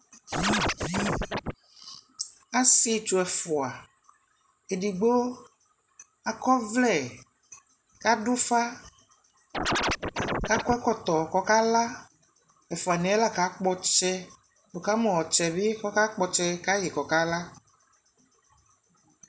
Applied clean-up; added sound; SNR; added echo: none; Scratching (performance technique); 1 dB; none.